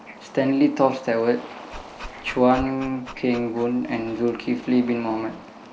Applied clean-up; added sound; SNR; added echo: none; Bird / Ocean + Dog; 17 dB; none.